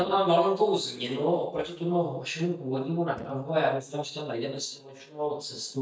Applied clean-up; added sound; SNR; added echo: neural mask model DeepFilterNet 3.